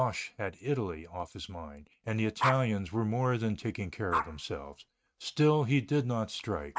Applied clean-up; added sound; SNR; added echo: neural mask model RNNoise.